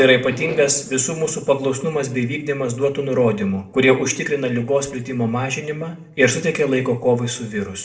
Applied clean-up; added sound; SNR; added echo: neural separator model SepFormer DNS4.